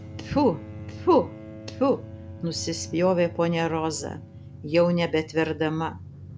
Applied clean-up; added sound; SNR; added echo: none; Drum + Bowed string instrument; 14 dB; none.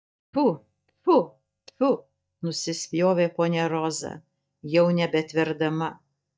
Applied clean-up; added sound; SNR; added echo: neural mask model DeepFilterNet 3.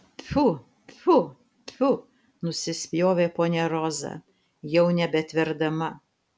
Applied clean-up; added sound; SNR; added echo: none; none; none; none.